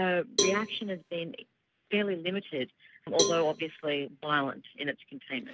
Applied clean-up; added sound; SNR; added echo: none; Cowbell; 4 dB; none.